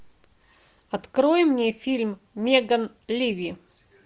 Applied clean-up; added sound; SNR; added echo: none; none; none; none.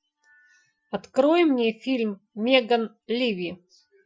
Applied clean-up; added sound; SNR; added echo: classical method Wiener filter.